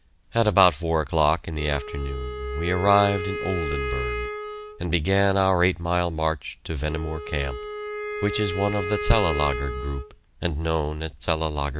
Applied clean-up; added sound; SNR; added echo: none; Wind instrument, woodwind instrument; 9 dB; none.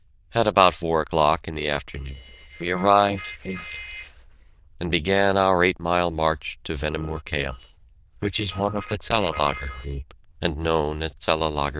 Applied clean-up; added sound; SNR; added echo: neural diffusion model UNIVERSE++.